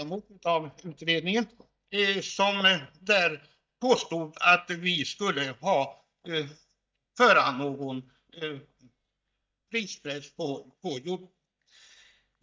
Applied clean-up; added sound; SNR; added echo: neural mask model DeepFilterNet 3.